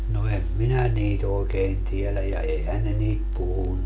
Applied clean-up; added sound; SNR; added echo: none; none; none; none.